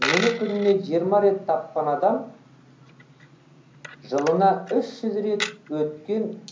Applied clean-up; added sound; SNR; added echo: none; Coin (dropping); 11 dB; reverberation time 0.6 s.